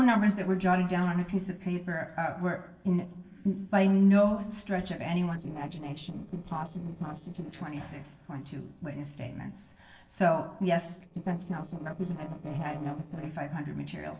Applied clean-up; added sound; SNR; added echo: neural separator model SepFormer DNS4.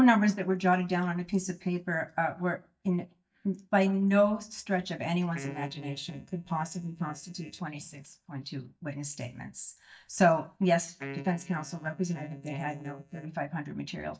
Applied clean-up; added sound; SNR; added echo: neural mask model DeepFilterNet 3.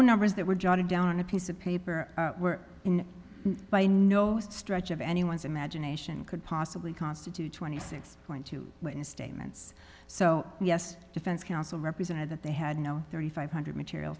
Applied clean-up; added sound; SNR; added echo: none; none; none; none.